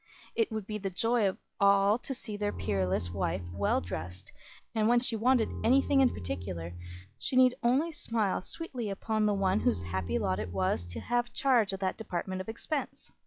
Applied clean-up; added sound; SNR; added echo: classical method log-MMSE.